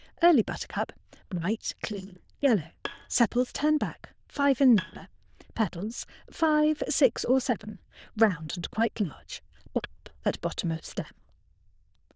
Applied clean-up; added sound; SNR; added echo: neural diffusion model UNIVERSE++.